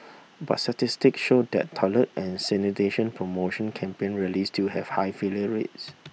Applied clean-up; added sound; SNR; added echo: none; none; none; none.